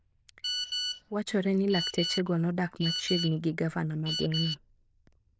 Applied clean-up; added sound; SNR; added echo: neural diffusion model UNIVERSE++.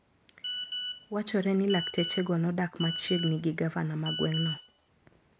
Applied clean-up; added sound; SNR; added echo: none; Telephone; 5 dB; none.